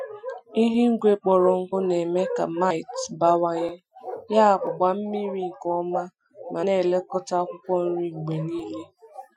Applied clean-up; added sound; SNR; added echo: classical method Wiener filter.